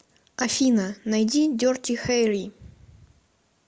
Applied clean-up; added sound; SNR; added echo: none; none; none; none.